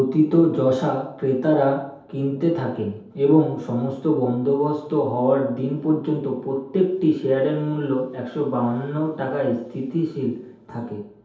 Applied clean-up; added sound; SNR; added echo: none; none; none; reverberation time 0.8 s.